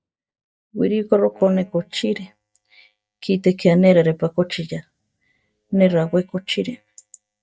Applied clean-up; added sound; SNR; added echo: neural mask model DeepFilterNet 3.